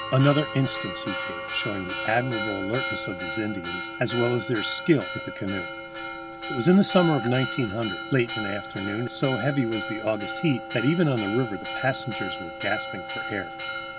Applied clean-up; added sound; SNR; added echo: none; Church bell; 7 dB; none.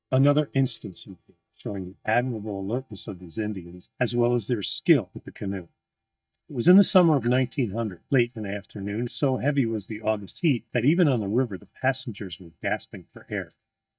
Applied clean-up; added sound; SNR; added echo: neural mask model DeepFilterNet 3.